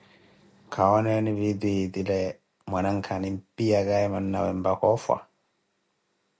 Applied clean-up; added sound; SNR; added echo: none; none; none; none.